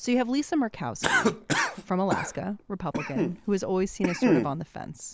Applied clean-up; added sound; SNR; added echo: none; Cough; 1 dB; none.